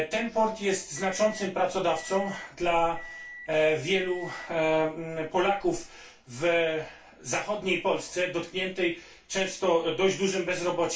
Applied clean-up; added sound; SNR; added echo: none; Microwave oven; 17 dB; reverberation time 0.2 s.